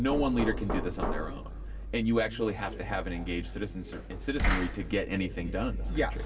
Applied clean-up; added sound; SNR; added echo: none; Knock; 3 dB; reverberation time 2.4 s.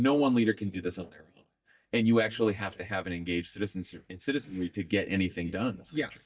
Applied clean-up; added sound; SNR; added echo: neural mask model DeepFilterNet 3.